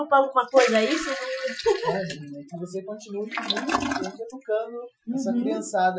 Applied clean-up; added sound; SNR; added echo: classical method Wiener filter.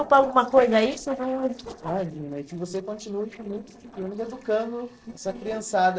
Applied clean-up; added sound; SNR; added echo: neural separator model SepFormer DNS4.